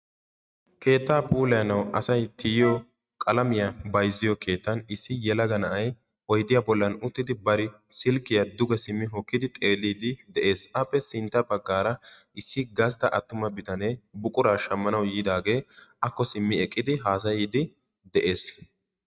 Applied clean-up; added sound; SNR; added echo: neural mask model RNNoise.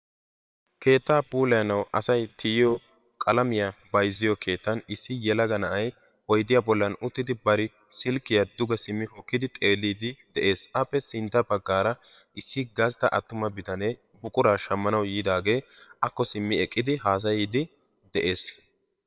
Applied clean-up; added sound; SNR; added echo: neural separator model SepFormer WHAM!.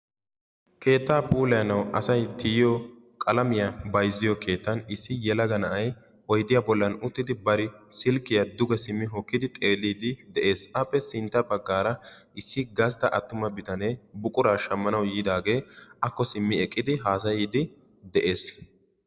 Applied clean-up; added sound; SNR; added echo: none; none; none; none.